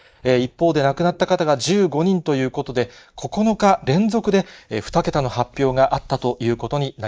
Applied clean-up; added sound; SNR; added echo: neural mask model DeepFilterNet 3.